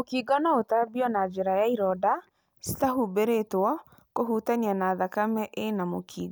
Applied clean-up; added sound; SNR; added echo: none; none; none; none.